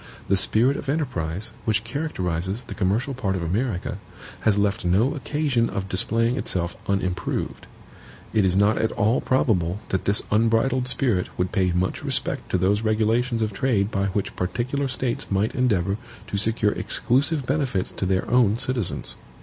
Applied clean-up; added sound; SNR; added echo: none; none; none; none.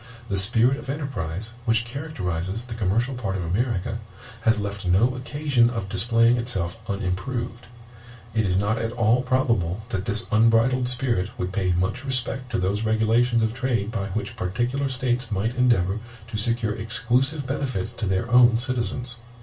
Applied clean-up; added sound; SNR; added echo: none; none; none; reverberation time 0.2 s.